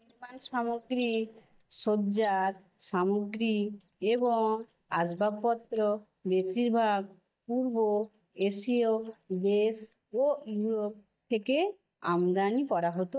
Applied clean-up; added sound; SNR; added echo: neural mask model DeepFilterNet 3.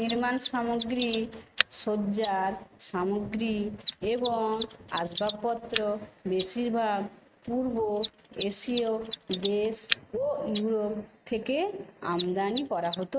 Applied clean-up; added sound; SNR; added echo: neural mask model RNNoise.